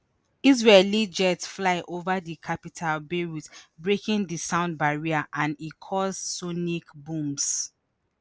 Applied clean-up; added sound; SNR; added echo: none; none; none; none.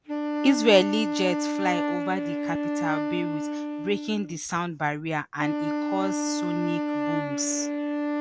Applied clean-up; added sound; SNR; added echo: none; Wind instrument, woodwind instrument; 1 dB; none.